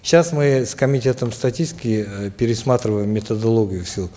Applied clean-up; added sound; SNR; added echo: none; none; none; none.